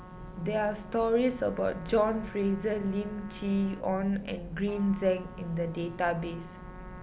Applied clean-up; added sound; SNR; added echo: none; Trumpet; 19 dB; none.